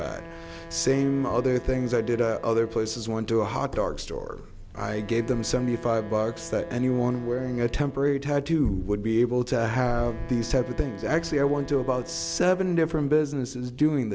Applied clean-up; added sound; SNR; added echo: none; Wind instrument, woodwind instrument; 19 dB; none.